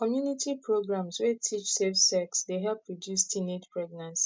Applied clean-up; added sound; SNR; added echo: none; none; none; none.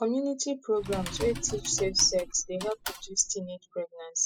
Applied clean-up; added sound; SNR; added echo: classical method spectral subtraction.